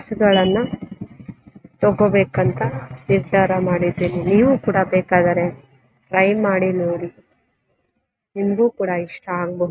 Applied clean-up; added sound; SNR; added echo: neural mask model RNNoise.